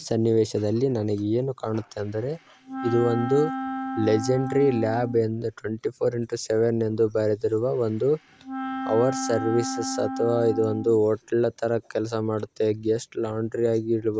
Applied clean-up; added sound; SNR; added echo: none; Wind instrument, woodwind instrument; 8 dB; none.